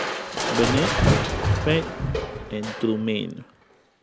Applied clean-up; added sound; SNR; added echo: none; Crushing; -3 dB; none.